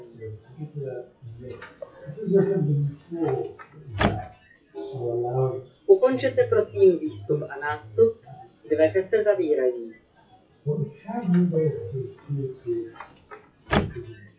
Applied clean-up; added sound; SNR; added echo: classical method WPE with log-MMSE.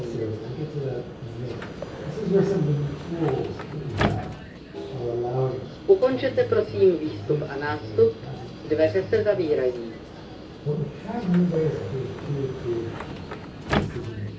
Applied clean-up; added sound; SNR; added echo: none; Subway, metro, underground; -2 dB; reverberation time 0.6 s.